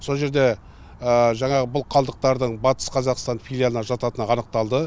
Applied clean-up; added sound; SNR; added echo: none; none; none; none.